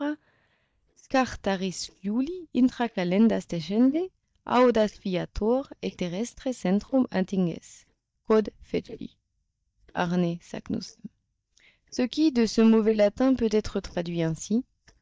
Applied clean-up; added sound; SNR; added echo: neural mask model DeepFilterNet 3.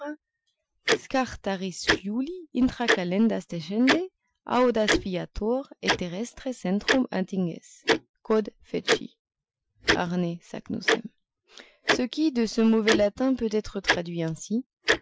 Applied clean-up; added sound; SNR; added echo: classical method Wiener filter.